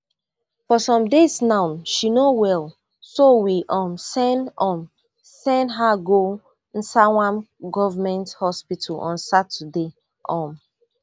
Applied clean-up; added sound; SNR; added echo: none; none; none; none.